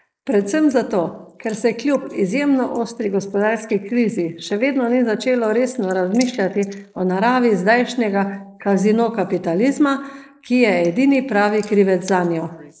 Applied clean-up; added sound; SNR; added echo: neural mask model Resemble Enhance denoiser.